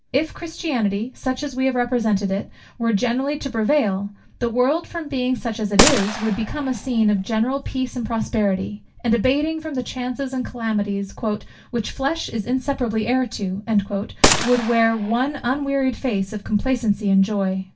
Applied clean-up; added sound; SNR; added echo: none; Gunshot, gunfire; 3 dB; reverberation time 0.2 s.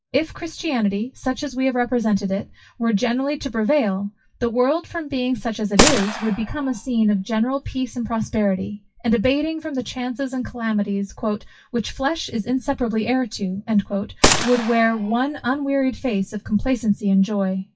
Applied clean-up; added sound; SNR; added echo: classical method WPE with log-MMSE.